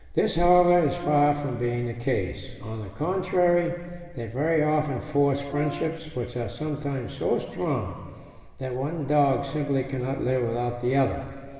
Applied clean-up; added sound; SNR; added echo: none; Brass instrument; 15 dB; reverberation time 1.8 s.